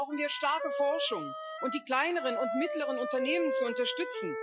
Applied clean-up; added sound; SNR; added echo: classical method Wiener filter.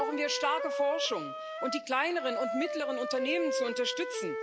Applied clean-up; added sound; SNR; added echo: none; Wind instrument, woodwind instrument; 2 dB; none.